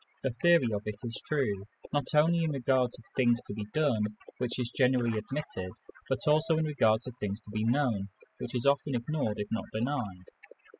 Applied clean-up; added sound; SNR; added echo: classical method spectral subtraction.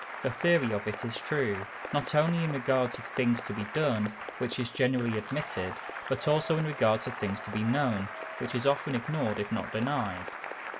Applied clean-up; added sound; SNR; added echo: none; Applause / Cheering; 9 dB; none.